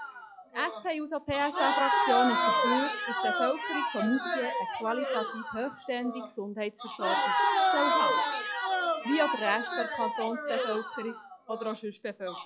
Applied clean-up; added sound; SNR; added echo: classical method log-MMSE.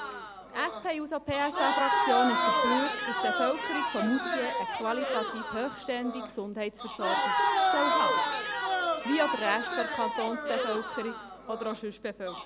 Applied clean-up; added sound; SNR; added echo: none; Crowd; -2 dB; none.